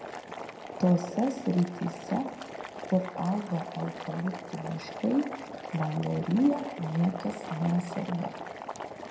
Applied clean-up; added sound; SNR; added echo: none; Boiling; 9 dB; reverberation time 0.7 s.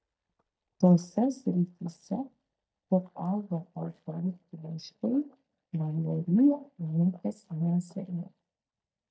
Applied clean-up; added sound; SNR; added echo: neural mask model DeepFilterNet 3.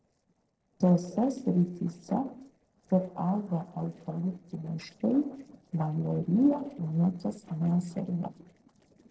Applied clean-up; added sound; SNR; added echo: neural separator model SepFormer DNS4.